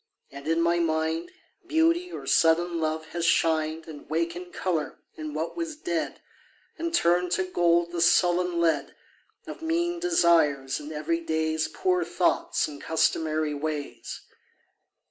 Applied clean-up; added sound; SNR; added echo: none; none; none; none.